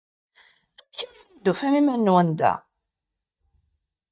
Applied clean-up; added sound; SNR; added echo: neural mask model DeepFilterNet 3.